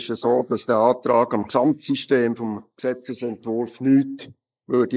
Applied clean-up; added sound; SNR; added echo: neural mask model Resemble Enhance denoiser.